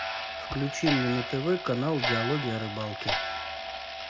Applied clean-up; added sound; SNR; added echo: none; Clock; 3 dB; none.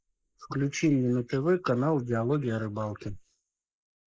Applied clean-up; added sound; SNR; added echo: neural mask model Resemble Enhance denoiser.